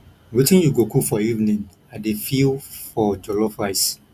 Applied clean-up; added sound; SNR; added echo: none; none; none; none.